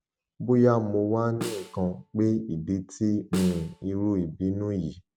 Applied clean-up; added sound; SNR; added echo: none; Snare drum; 16 dB; none.